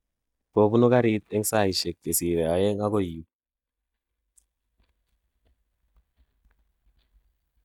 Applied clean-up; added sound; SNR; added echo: neural mask model DeepFilterNet 3.